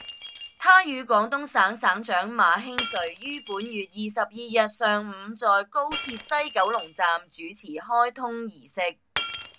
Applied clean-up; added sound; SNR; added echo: none; Shatter; 10 dB; none.